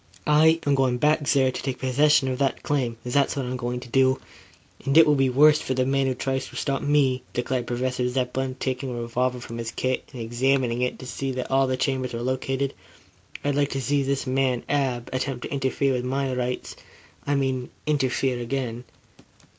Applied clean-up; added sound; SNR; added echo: none; none; none; none.